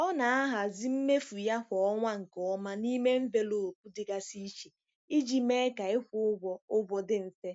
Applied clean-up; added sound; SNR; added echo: none; none; none; none.